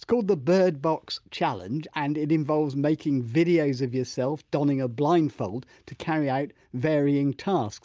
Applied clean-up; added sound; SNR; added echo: none; none; none; none.